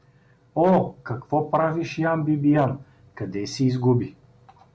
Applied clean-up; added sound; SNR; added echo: none; none; none; none.